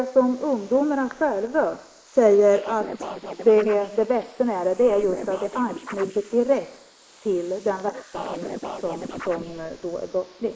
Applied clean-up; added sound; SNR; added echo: neural mask model Resemble Enhance denoiser.